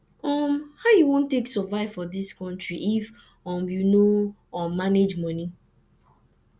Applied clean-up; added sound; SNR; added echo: none; none; none; none.